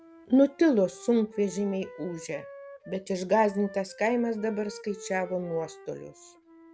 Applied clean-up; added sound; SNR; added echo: none; Wind instrument, woodwind instrument; 19 dB; none.